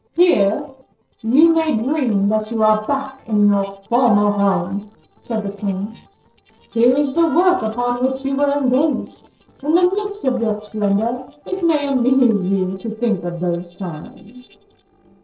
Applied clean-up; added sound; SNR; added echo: neural separator model SepFormer DNS4.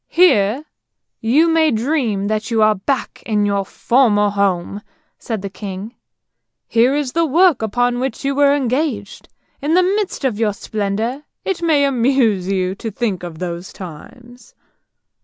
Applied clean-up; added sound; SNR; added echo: none; none; none; none.